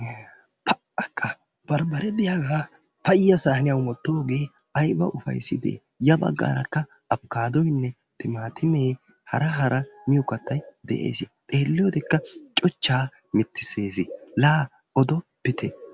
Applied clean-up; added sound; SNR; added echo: none; none; none; none.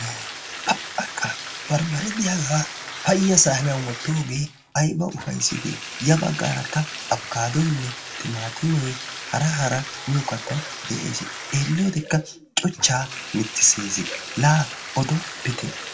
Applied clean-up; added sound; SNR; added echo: none; Bathtub (filling or washing); 11 dB; reverberation time 0.2 s.